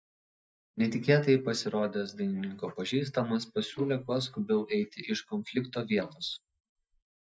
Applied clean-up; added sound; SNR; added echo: neural mask model DeepFilterNet 3.